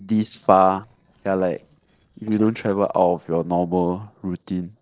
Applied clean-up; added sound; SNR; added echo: neural separator model SepFormer DNS4.